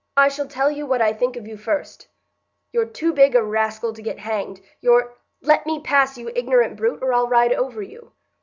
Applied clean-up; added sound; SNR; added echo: none; none; none; none.